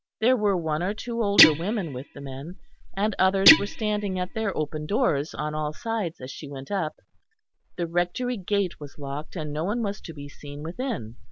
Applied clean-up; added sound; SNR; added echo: none; Guitar; -2 dB; none.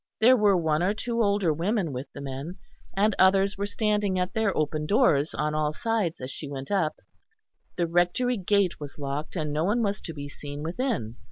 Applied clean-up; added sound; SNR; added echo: none; none; none; none.